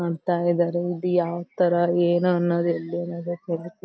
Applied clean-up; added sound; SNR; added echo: none; none; none; none.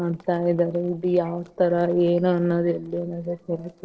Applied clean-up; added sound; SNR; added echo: neural separator model SepFormer DNS4.